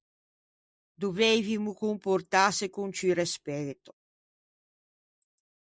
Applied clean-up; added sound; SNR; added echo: neural mask model Resemble Enhance denoiser.